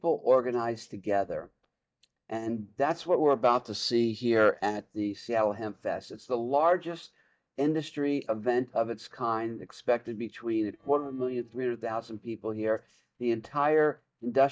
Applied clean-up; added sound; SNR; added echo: neural mask model DeepFilterNet 3.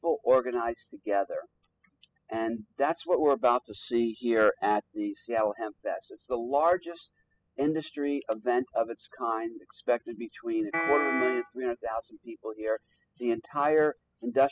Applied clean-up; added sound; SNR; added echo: classical method spectral subtraction.